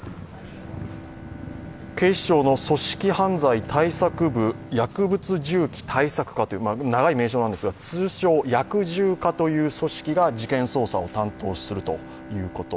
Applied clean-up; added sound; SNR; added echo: none; Bowed string instrument; 20 dB; none.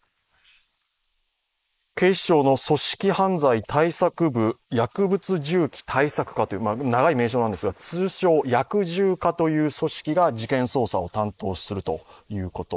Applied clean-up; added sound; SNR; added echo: neural mask model Resemble Enhance denoiser.